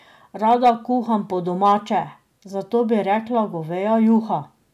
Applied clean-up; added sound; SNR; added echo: none; none; none; none.